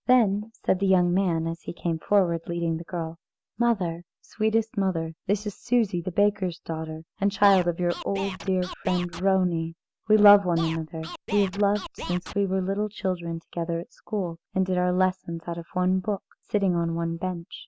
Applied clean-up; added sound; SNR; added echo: none; Scratching (performance technique); 12 dB; none.